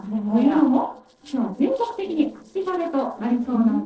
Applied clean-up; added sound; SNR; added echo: neural separator model SepFormer DNS4.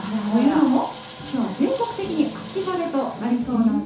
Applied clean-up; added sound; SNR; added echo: none; Sawing; 17 dB; reverberation time 0.9 s.